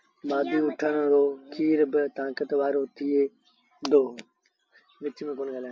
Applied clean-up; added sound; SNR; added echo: none; none; none; none.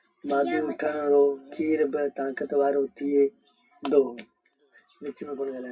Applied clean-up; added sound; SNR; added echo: none; none; none; reverberation time 0.2 s.